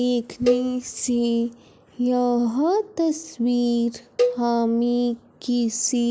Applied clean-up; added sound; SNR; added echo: none; Cowbell; 6 dB; none.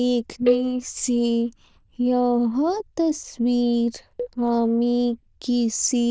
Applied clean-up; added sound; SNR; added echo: neural diffusion model UNIVERSE++.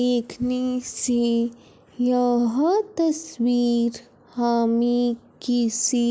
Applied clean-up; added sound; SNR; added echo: none; none; none; none.